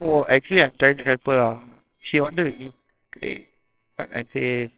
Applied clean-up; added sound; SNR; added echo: neural separator model SepFormer WHAMR!.